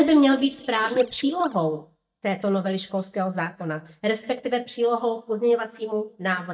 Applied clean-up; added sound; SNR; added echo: neural mask model DeepFilterNet 3.